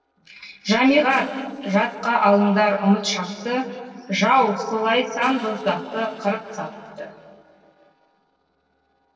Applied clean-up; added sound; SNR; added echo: neural separator model SepFormer DNS4.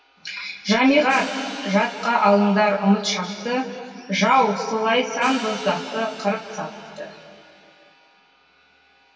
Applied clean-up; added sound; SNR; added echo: none; Hi-hat; 19 dB; reverberation time 2.6 s.